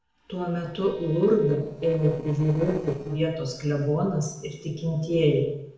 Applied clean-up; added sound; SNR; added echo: neural separator model SepFormer DNS4.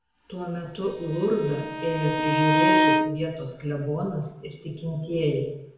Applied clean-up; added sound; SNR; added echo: none; Bowed string instrument; -3 dB; reverberation time 0.9 s.